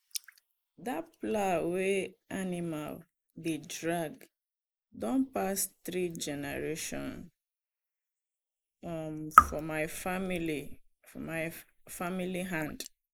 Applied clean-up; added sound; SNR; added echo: neural mask model Resemble Enhance denoiser.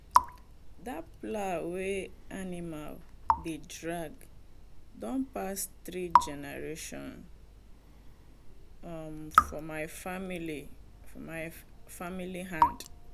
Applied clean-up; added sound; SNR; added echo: none; Raindrop / Drip; -5 dB; none.